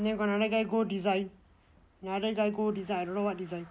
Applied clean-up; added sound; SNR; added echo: none; none; none; none.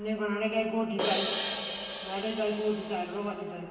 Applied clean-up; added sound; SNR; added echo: none; Crash cymbal; 4 dB; reverberation time 2.3 s.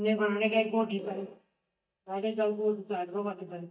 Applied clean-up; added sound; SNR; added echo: neural mask model DeepFilterNet 3.